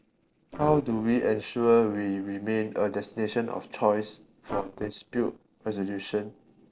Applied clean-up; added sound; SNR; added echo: neural separator model SepFormer DNS4.